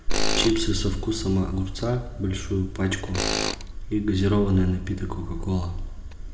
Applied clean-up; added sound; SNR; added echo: none; Tools; 10 dB; reverberation time 0.7 s.